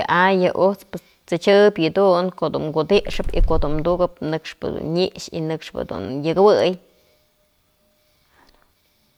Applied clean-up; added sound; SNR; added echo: none; Bird; 0 dB; none.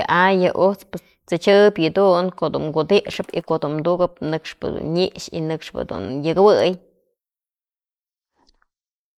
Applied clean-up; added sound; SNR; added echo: neural mask model Resemble Enhance denoiser.